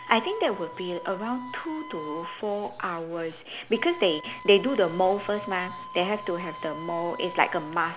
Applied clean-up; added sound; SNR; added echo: none; Wind instrument, woodwind instrument; 14 dB; none.